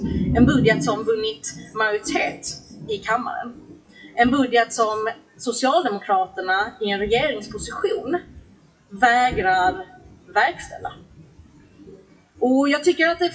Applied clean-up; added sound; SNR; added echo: classical method WPE with log-MMSE.